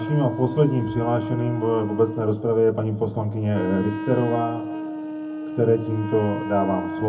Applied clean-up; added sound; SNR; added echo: none; Wind instrument, woodwind instrument; 7 dB; reverberation time 0.3 s.